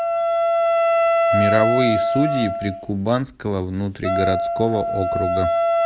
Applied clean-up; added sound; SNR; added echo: none; Wind instrument, woodwind instrument; -4 dB; none.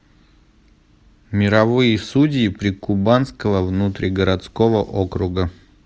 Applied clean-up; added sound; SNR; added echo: none; none; none; none.